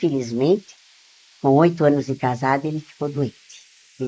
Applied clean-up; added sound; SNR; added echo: neural mask model Resemble Enhance denoiser.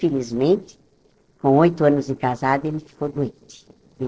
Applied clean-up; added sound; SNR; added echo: neural separator model SepFormer DNS4.